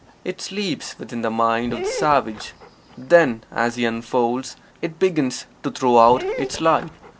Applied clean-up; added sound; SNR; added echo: none; Dog; 14 dB; none.